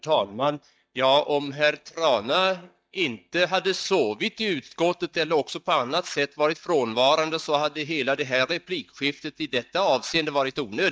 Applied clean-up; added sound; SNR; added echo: neural mask model DeepFilterNet 3.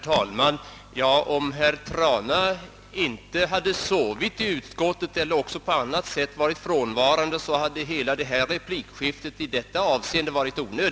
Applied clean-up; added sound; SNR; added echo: none; none; none; none.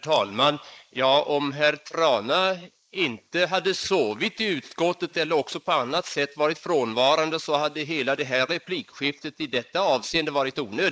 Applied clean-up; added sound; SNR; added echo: neural mask model Resemble Enhance denoiser.